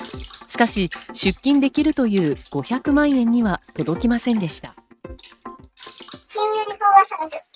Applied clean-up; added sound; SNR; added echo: neural mask model RNNoise.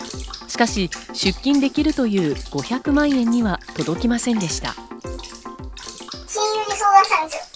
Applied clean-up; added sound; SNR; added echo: none; Bathtub (filling or washing) / Water; 17 dB; none.